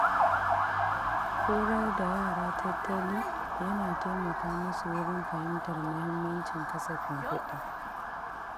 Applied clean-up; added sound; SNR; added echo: none; Motor vehicle (road) / Siren; -4 dB; none.